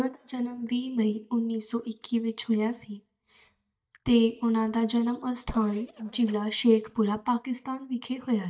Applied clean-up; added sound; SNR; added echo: neural mask model DeepFilterNet 3.